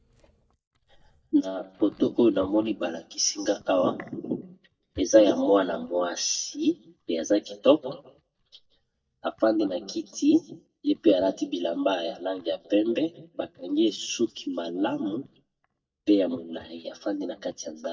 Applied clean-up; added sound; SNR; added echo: neural mask model DeepFilterNet 3.